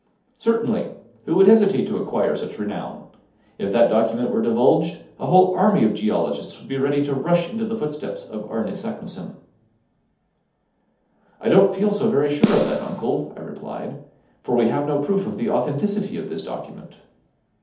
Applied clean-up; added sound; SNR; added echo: none; Snare drum; 6 dB; reverberation time 0.6 s.